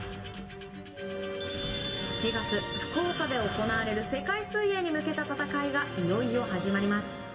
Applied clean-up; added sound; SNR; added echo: none; Doorbell; 14 dB; reverberation time 2.1 s.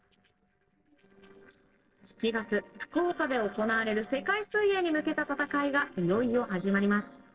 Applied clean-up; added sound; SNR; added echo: neural separator model SepFormer DNS4.